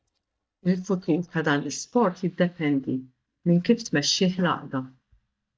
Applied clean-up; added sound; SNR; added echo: neural mask model DeepFilterNet 3.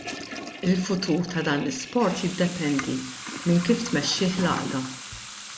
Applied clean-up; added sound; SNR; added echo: none; Toilet flush / Water tap, faucet; 10 dB; none.